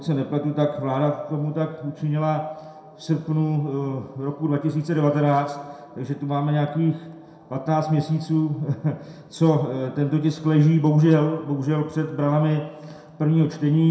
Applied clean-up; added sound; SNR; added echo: none; none; none; reverberation time 0.5 s.